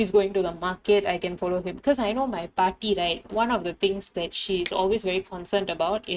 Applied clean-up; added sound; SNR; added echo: neural mask model RNNoise.